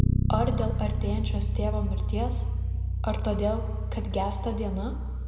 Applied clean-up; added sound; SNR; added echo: none; Bass guitar; -5 dB; reverberation time 1.9 s.